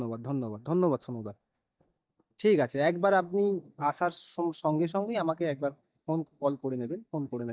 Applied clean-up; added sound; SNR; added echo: neural mask model DeepFilterNet 3.